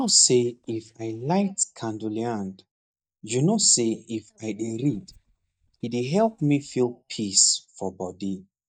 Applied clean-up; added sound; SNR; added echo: neural mask model DeepFilterNet 3.